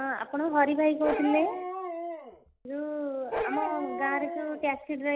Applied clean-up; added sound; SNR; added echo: none; Bark; 6 dB; none.